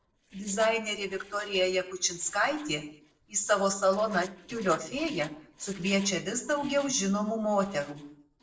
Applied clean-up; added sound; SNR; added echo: neural separator model SepFormer DNS4.